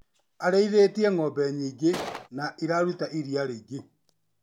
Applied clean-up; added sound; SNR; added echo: none; Gunshot, gunfire; 7 dB; none.